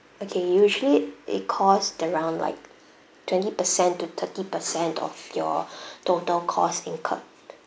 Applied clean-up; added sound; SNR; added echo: none; none; none; none.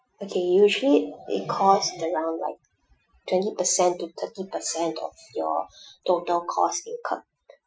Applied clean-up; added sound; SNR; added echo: classical method Wiener filter.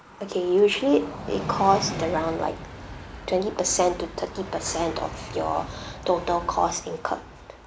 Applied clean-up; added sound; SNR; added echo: none; Train; 11 dB; none.